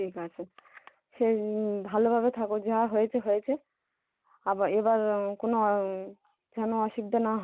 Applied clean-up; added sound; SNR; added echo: none; none; none; none.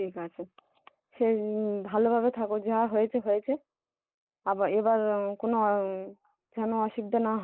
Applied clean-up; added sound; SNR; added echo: neural mask model Resemble Enhance denoiser.